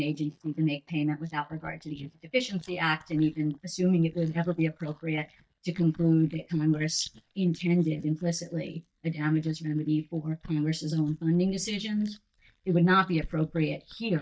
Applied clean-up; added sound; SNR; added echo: neural mask model DeepFilterNet 3.